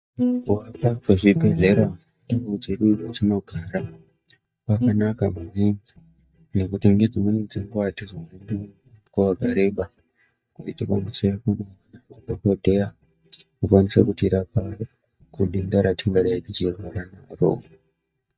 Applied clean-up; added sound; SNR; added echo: neural mask model DeepFilterNet 3.